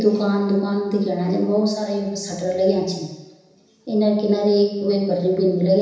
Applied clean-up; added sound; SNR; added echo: none; none; none; reverberation time 1.0 s.